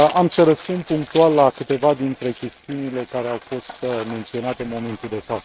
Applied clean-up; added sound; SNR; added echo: neural mask model RNNoise.